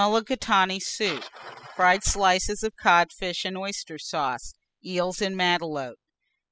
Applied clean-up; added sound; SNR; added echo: classical method spectral subtraction.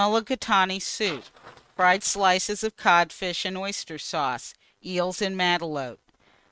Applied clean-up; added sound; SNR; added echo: neural mask model RNNoise.